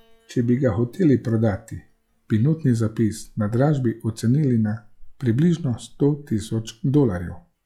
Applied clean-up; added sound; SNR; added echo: classical method log-MMSE.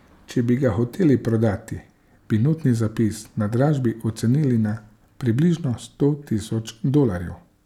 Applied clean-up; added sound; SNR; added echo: none; none; none; none.